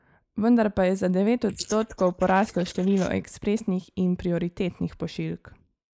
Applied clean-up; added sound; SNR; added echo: neural mask model Resemble Enhance denoiser.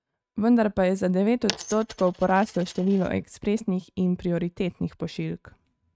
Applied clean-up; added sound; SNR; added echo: neural mask model RNNoise.